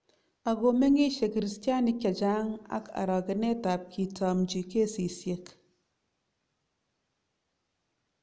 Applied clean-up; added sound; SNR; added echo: none; none; none; none.